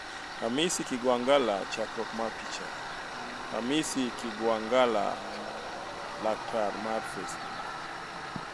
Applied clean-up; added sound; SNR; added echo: none; Tools; 7 dB; none.